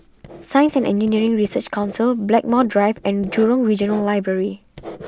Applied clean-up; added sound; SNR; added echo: none; Writing; 19 dB; none.